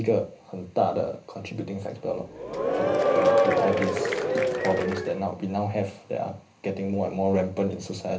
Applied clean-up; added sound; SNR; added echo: none; Applause / Crowd / Cheering; -4 dB; reverberation time 0.3 s.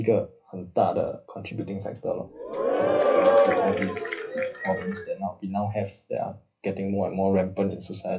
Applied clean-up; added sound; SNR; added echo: classical method WPE with log-MMSE.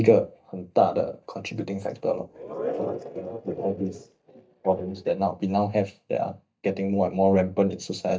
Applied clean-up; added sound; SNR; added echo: neural mask model DeepFilterNet 3.